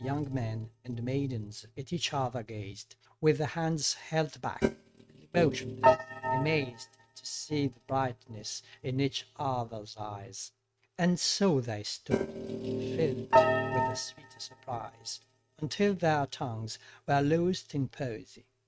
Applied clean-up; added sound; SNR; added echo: neural mask model RNNoise.